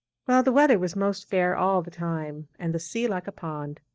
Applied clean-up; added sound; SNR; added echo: neural mask model DeepFilterNet 3.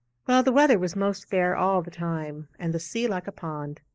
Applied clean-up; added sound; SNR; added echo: neural mask model Resemble Enhance denoiser.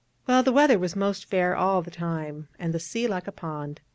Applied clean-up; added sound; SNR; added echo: none; none; none; none.